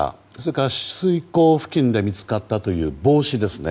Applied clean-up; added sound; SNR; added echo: none; none; none; none.